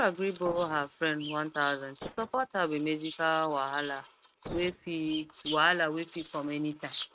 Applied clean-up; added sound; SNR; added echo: neural mask model RNNoise.